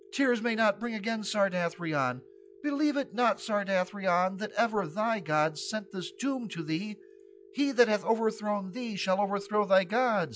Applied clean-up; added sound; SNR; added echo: classical method log-MMSE.